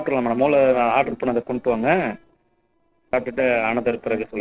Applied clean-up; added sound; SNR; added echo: neural separator model SepFormer DNS4.